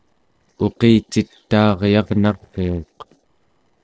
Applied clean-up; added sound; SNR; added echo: neural separator model SepFormer DNS4.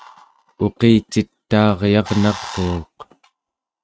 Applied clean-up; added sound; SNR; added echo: neural mask model RNNoise.